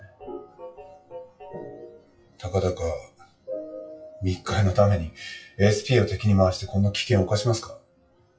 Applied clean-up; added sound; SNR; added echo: classical method WPE with log-MMSE.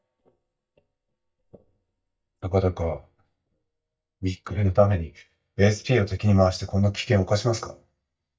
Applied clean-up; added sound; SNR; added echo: neural mask model DeepFilterNet 3.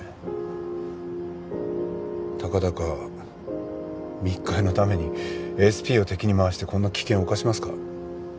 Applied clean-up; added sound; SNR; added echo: none; none; none; none.